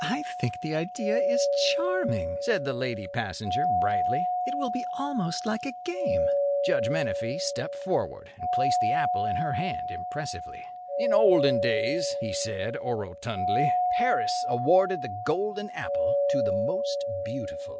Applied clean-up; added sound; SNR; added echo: none; Doorbell; -2 dB; none.